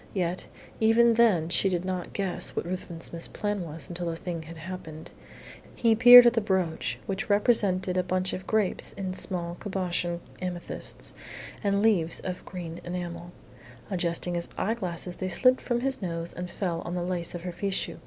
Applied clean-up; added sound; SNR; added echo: none; none; none; none.